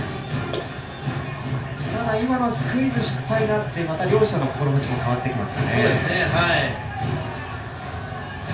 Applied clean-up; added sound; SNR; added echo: none; none; none; reverberation time 0.3 s.